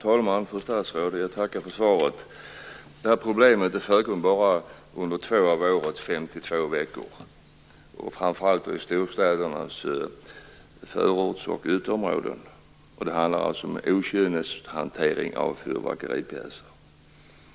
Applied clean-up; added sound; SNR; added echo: none; none; none; none.